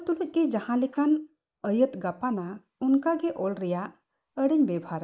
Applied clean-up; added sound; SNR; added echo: neural mask model Resemble Enhance denoiser.